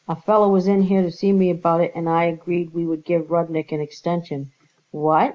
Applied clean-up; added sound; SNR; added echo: none; none; none; none.